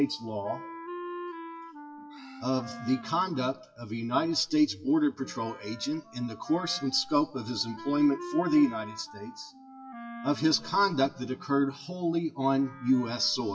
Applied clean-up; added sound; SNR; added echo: classical method WPE with log-MMSE.